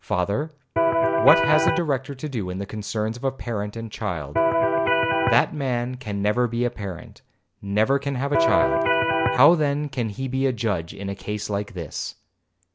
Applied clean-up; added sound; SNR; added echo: none; Electric guitar; -4 dB; none.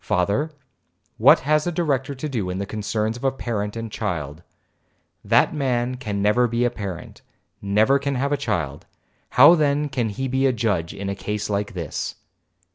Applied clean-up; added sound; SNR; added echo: none; none; none; none.